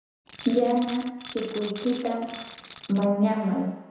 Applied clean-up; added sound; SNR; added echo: none; Tools; 13 dB; reverberation time 1.0 s.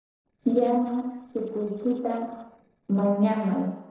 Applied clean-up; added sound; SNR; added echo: neural separator model SepFormer DNS4.